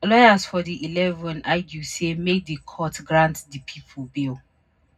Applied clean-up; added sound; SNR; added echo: none; none; none; reverberation time 0.3 s.